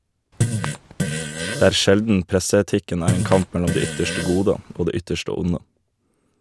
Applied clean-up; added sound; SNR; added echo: none; Fart; 4 dB; none.